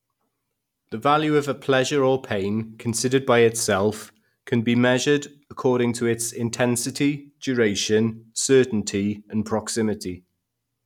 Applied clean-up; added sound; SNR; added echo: none; none; none; none.